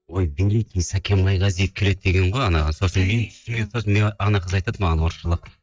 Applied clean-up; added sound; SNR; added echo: neural mask model DeepFilterNet 3.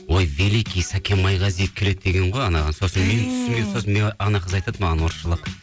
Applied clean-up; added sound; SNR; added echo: none; none; none; none.